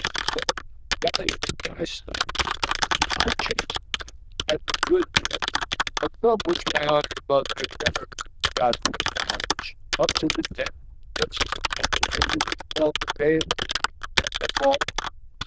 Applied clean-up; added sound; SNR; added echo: neural diffusion model UNIVERSE++.